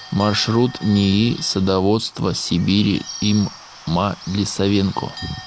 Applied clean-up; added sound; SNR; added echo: none; Bird / Bell; 17 dB; none.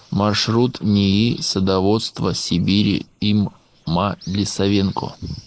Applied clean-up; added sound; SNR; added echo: neural mask model Resemble Enhance denoiser.